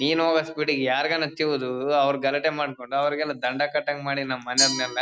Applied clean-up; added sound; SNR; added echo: none; Glass; 9 dB; none.